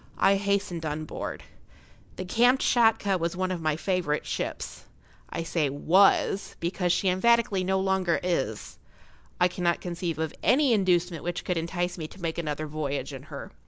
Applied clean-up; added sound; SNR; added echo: none; Thunder; 20 dB; none.